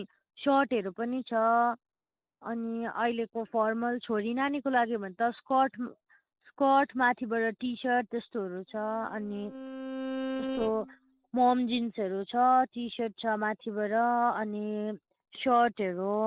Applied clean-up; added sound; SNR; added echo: neural separator model SepFormer DNS4.